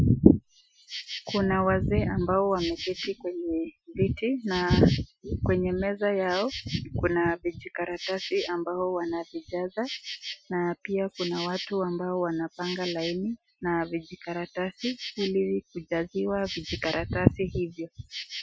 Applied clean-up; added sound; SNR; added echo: classical method Wiener filter.